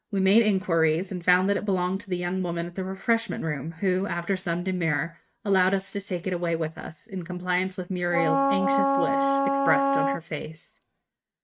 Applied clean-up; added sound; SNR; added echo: neural mask model RNNoise.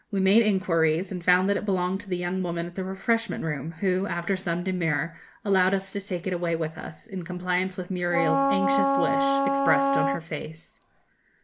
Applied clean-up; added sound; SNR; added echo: none; Wind instrument, woodwind instrument; -1 dB; none.